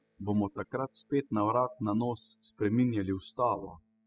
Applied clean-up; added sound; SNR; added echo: classical method spectral subtraction.